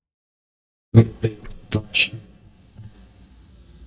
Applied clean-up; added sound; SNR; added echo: neural mask model DeepFilterNet 3.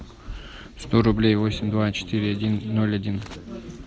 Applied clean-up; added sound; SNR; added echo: none; none; none; none.